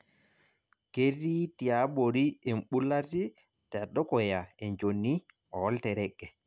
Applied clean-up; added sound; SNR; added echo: none; none; none; none.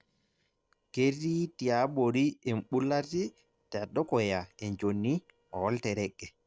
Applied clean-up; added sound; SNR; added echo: neural separator model SepFormer DNS4.